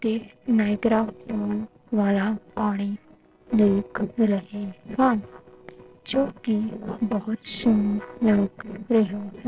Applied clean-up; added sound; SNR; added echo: neural separator model SepFormer DNS4.